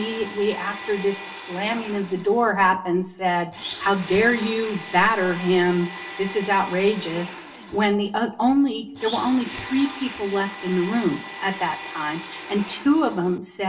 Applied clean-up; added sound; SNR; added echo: none; Domestic sounds, home sounds; 14 dB; reverberation time 0.2 s.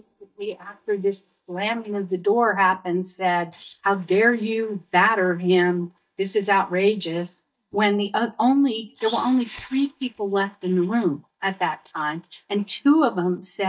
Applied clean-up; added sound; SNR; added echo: neural mask model DeepFilterNet 3.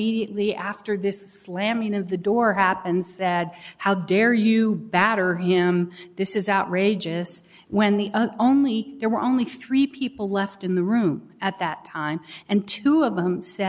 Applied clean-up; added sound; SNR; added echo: none; none; none; none.